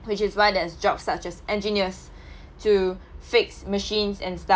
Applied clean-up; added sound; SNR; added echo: none; none; none; none.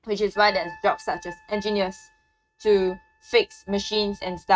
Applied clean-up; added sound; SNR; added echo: neural mask model RNNoise.